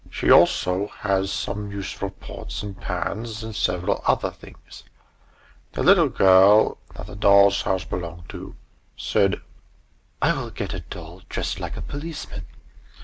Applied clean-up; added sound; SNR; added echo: none; none; none; none.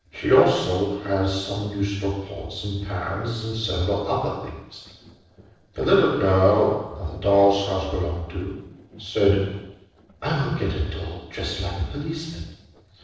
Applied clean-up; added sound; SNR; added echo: neural separator model SepFormer DNS4.